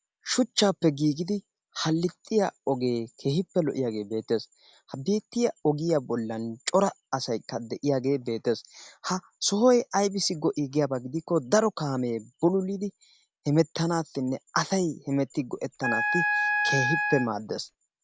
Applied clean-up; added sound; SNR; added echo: none; Wind instrument, woodwind instrument; 1 dB; none.